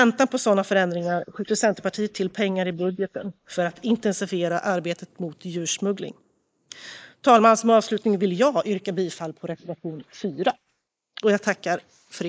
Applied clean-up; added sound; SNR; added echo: neural mask model Resemble Enhance denoiser.